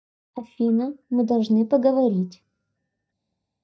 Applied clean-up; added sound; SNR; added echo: neural mask model DeepFilterNet 3.